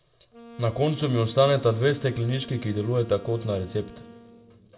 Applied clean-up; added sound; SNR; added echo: none; Wind instrument, woodwind instrument; 20 dB; reverberation time 1.2 s.